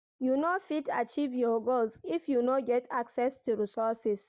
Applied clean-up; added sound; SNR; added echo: neural mask model DeepFilterNet 3.